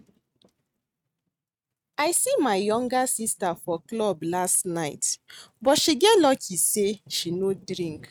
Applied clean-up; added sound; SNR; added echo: neural mask model RNNoise.